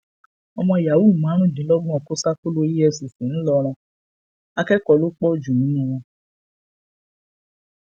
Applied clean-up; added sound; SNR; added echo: none; none; none; none.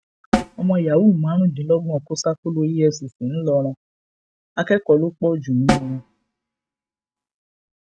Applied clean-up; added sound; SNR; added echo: neural mask model RNNoise.